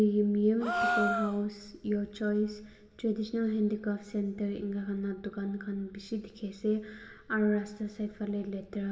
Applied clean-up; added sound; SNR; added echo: none; Gasp; 3 dB; reverberation time 1.4 s.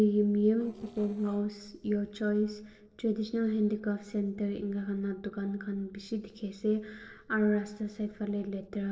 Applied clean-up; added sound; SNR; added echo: neural separator model SepFormer DNS4.